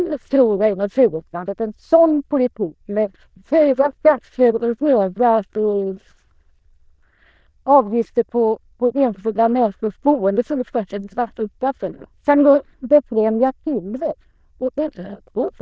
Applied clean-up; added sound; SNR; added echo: neural diffusion model UNIVERSE++.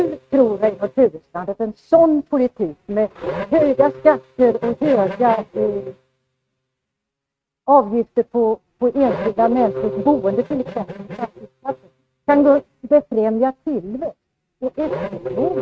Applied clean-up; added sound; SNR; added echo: neural mask model RNNoise.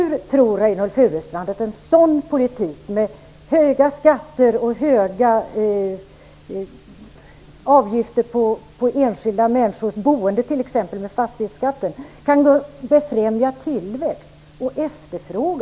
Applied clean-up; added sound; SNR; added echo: none; none; none; none.